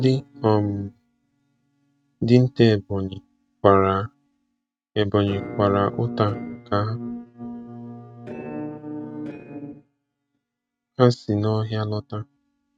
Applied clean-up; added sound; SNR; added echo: neural mask model RNNoise.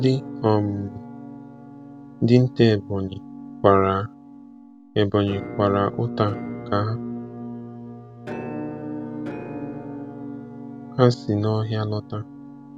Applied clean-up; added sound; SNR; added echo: none; Musical instrument; 11 dB; none.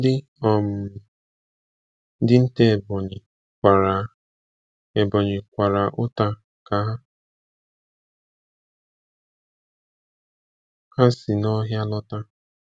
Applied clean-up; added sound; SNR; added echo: none; none; none; none.